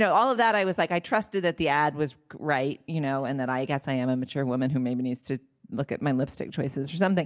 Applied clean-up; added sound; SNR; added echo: none; none; none; none.